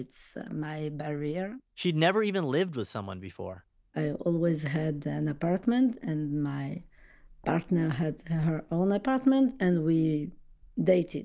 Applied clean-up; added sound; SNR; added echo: none; none; none; none.